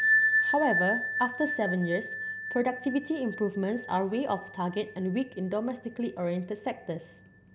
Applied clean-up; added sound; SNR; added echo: none; Bell; 2 dB; none.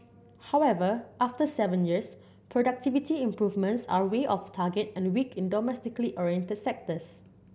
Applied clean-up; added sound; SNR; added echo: none; none; none; none.